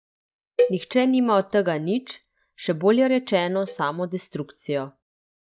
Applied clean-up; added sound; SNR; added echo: neural mask model DeepFilterNet 3.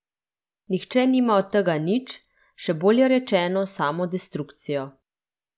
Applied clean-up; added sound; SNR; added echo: none; none; none; none.